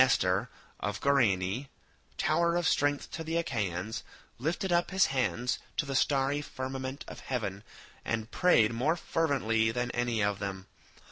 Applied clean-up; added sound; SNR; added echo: none; none; none; none.